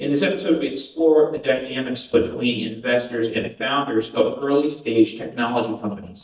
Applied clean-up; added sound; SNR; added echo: neural mask model DeepFilterNet 3.